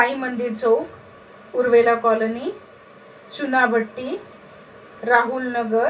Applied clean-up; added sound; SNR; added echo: none; none; none; reverberation time 0.2 s.